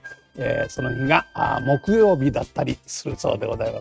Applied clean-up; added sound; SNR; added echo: neural mask model RNNoise.